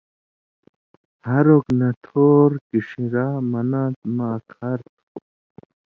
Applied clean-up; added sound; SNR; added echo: none; none; none; none.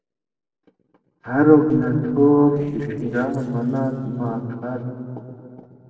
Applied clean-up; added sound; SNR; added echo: neural separator model SepFormer DNS4.